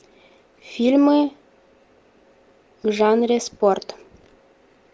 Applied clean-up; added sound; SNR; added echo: none; none; none; none.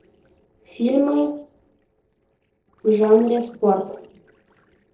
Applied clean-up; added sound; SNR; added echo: neural separator model SepFormer DNS4.